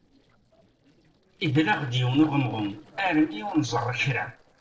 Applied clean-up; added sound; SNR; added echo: neural separator model SepFormer DNS4.